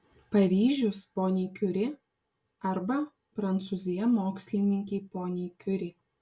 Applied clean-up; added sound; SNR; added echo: none; none; none; none.